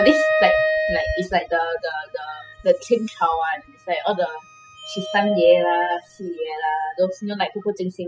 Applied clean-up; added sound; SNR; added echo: classical method spectral subtraction.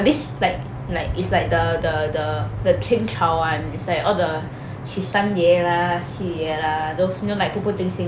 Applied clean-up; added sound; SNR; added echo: none; none; none; none.